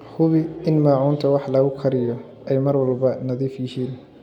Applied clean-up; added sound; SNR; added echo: none; none; none; none.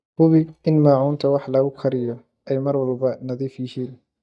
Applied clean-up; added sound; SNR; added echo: neural mask model DeepFilterNet 3.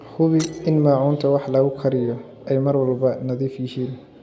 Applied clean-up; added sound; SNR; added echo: none; Shatter; 18 dB; none.